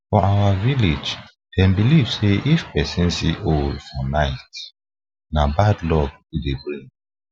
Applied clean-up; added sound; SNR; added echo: none; none; none; none.